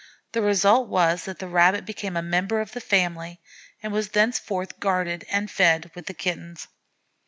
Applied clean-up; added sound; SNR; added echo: none; none; none; none.